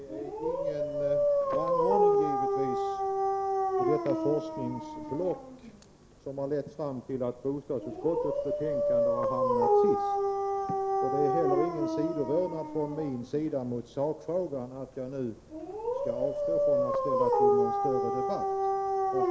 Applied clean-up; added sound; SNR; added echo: none; Dog; -5 dB; none.